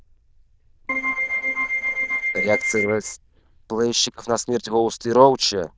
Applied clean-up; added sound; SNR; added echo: neural diffusion model UNIVERSE++.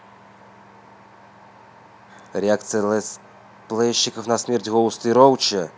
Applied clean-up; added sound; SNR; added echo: none; none; none; none.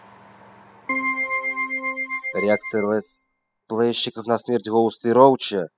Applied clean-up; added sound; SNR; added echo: classical method spectral subtraction.